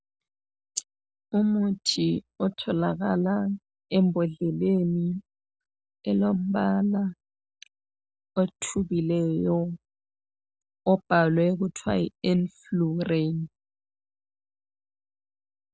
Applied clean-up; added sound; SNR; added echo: none; none; none; none.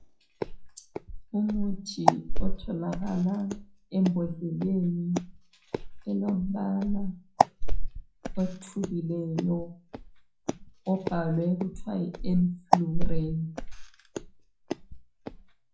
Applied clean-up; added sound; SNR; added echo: classical method WPE with log-MMSE.